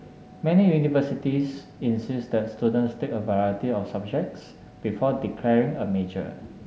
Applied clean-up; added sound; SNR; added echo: none; none; none; none.